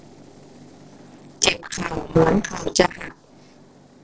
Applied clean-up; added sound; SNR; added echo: neural separator model SepFormer DNS4.